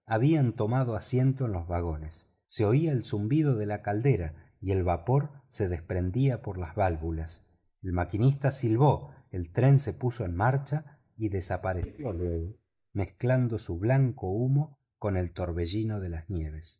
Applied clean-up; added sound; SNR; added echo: neural mask model DeepFilterNet 3.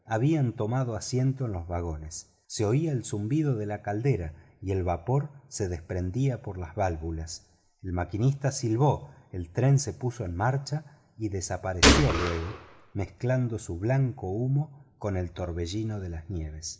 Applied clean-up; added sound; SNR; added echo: none; Gunshot, gunfire; -4 dB; none.